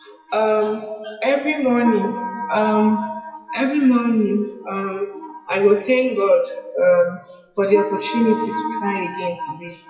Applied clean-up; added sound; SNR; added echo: classical method WPE with log-MMSE.